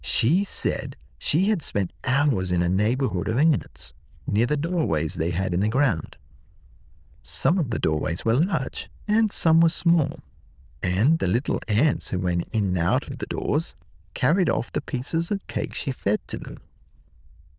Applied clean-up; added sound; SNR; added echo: neural diffusion model UNIVERSE++.